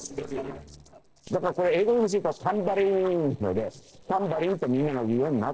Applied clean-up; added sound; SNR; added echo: neural separator model SepFormer DNS4.